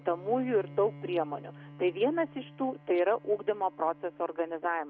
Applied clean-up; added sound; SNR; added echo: none; Bowed string instrument; 19 dB; none.